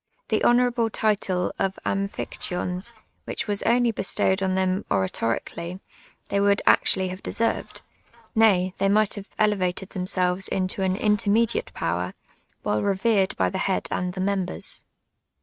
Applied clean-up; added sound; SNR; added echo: neural mask model RNNoise.